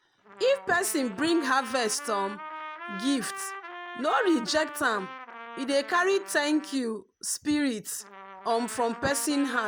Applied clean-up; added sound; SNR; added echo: none; Trumpet; 13 dB; none.